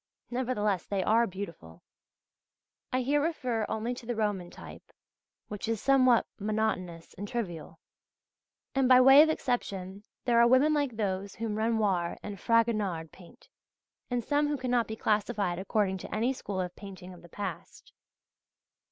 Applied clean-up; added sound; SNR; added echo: none; none; none; none.